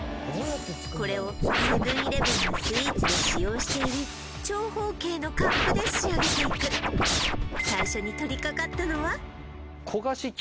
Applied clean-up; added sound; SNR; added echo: none; Scratching (performance technique); -4 dB; none.